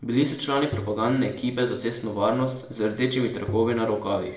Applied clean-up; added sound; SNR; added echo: none; Tap; 11 dB; reverberation time 0.7 s.